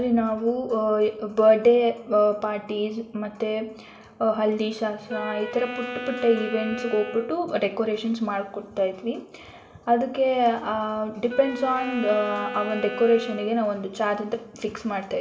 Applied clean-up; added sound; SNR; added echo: none; Wind instrument, woodwind instrument; 11 dB; reverberation time 1.7 s.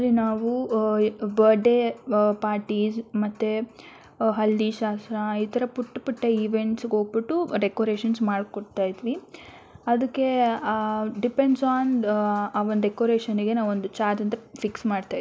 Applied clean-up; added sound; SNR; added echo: none; none; none; none.